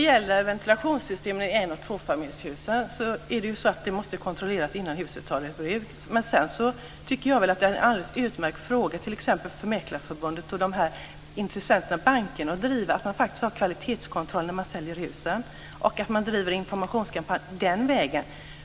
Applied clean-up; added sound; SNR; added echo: none; none; none; none.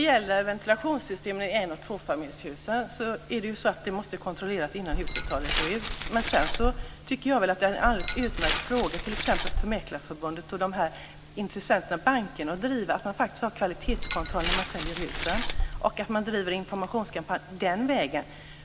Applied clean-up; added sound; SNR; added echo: none; Glass; -3 dB; none.